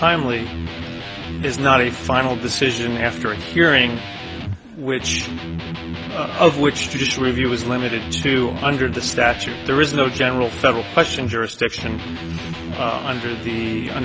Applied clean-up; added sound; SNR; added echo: none; Electric guitar; 8 dB; none.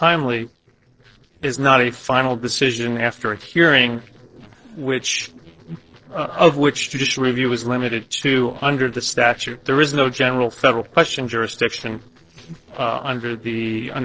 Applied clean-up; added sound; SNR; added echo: neural separator model SepFormer DNS4.